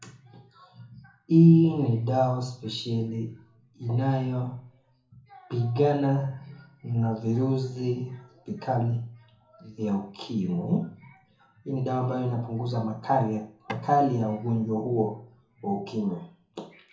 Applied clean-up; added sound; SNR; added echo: none; Tap / Wood; 14 dB; reverberation time 0.6 s.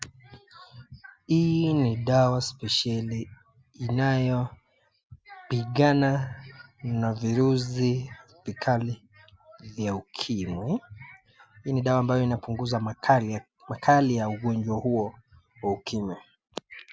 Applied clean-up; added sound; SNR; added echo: none; none; none; none.